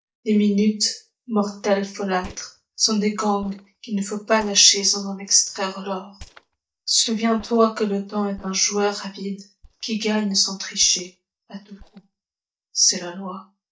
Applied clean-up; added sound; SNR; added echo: neural mask model DeepFilterNet 3.